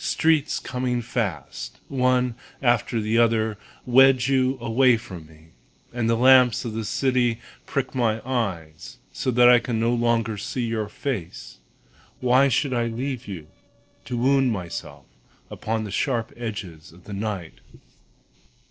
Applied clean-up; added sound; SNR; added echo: neural separator model SepFormer DNS4.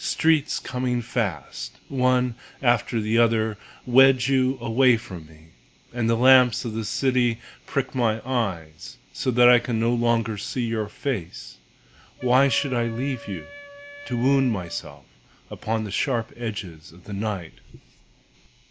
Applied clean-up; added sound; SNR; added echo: none; Wind instrument, woodwind instrument; 18 dB; none.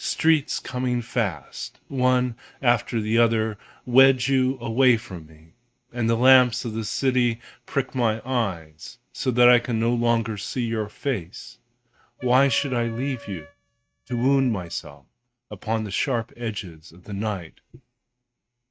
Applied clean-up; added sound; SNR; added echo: neural mask model RNNoise.